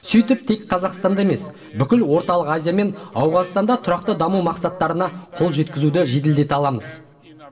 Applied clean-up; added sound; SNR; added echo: none; none; none; reverberation time 1.0 s.